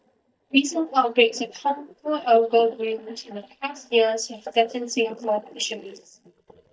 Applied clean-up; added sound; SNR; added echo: neural mask model DeepFilterNet 3.